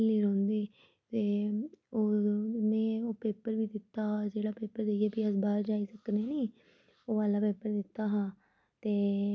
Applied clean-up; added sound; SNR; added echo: none; none; none; none.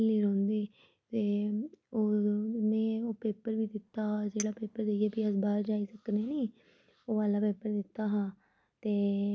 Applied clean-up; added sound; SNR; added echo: none; Chink, clink; 18 dB; none.